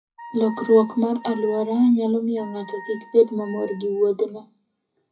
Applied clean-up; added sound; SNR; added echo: classical method WPE with log-MMSE.